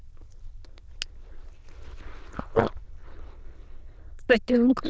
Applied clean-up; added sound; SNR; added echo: neural diffusion model UNIVERSE++.